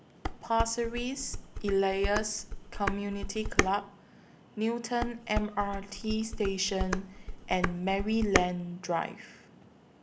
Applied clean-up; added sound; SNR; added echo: none; Dishes, pots, and pans; 3 dB; none.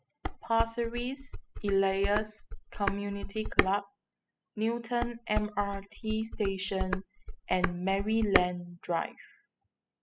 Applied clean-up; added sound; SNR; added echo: classical method spectral subtraction.